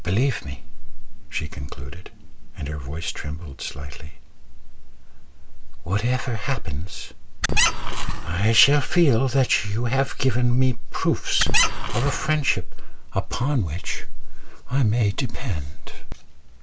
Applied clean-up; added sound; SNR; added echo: none; Squeak; 0 dB; none.